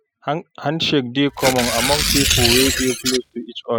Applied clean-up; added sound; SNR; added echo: classical method spectral subtraction.